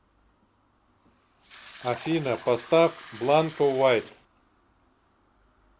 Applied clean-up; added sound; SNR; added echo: none; Fill (with liquid); 16 dB; none.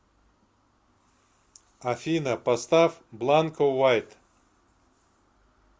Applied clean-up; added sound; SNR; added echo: none; none; none; none.